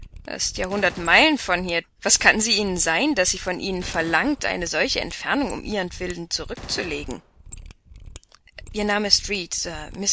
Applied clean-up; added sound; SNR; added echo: none; Mechanisms + Gunshot, gunfire; 16 dB; none.